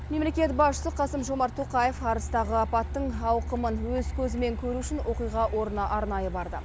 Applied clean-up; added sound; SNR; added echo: none; Truck; 6 dB; none.